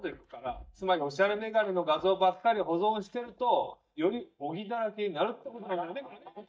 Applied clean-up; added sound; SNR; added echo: neural mask model DeepFilterNet 3.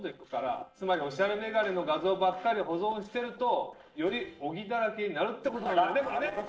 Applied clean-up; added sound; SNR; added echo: neural separator model SepFormer DNS4.